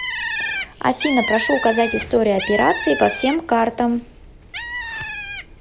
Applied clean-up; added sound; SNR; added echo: none; Bird; 7 dB; none.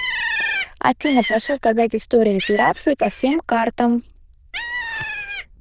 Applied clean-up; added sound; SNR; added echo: neural diffusion model UNIVERSE++.